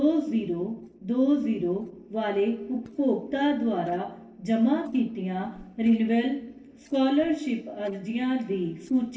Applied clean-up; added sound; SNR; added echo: neural separator model SepFormer DNS4.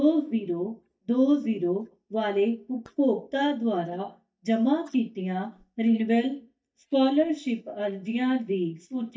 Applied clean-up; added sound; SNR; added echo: neural mask model DeepFilterNet 3.